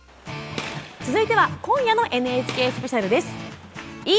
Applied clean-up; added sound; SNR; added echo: none; Gunshot, gunfire; 16 dB; none.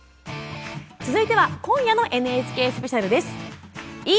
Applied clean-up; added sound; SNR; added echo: none; none; none; none.